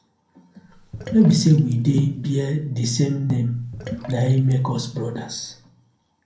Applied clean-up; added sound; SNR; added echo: none; Sink (filling or washing); 17 dB; reverberation time 0.6 s.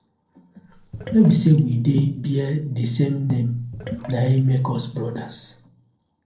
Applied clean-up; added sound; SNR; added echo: neural separator model SepFormer DNS4.